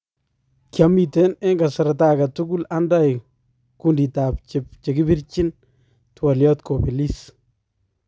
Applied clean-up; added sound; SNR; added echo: none; none; none; none.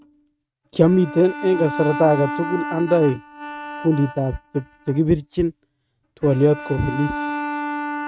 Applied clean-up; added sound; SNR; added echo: neural mask model RNNoise.